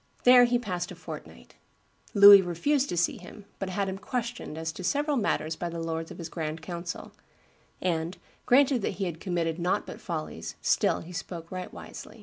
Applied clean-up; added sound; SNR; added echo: none; none; none; none.